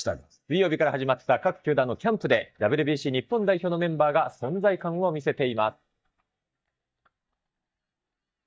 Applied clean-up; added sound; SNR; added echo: neural mask model DeepFilterNet 3.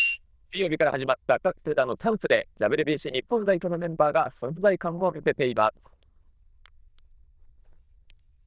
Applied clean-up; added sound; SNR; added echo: neural diffusion model UNIVERSE++.